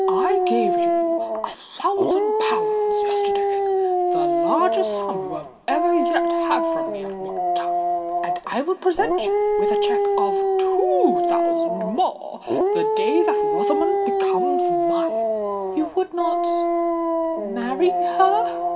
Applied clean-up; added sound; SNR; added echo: none; Dog; -5 dB; none.